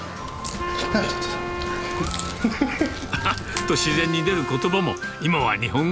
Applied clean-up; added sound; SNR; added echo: none; Wind instrument, woodwind instrument + Crack; 6 dB; none.